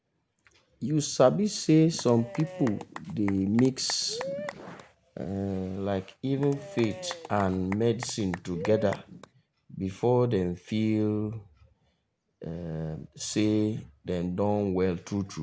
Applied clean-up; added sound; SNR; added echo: none; Applause / Cheering / Clapping; 12 dB; none.